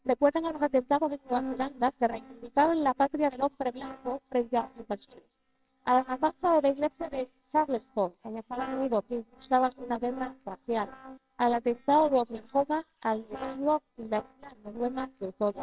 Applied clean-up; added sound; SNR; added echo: neural separator model SepFormer WHAMR!.